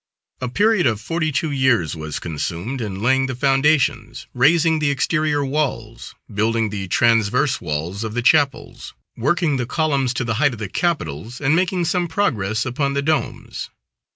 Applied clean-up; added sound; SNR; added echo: none; none; none; none.